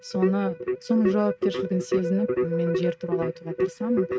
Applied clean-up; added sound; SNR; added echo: neural mask model RNNoise.